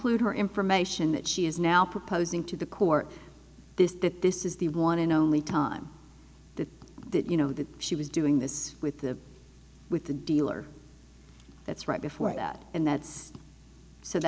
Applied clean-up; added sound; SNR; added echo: none; none; none; none.